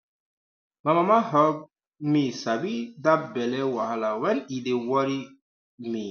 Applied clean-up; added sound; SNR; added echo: none; none; none; none.